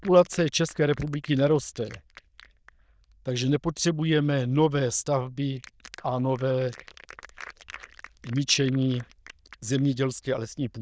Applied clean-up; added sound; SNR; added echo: neural diffusion model UNIVERSE++.